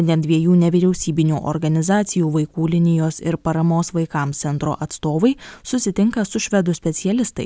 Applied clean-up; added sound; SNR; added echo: none; none; none; none.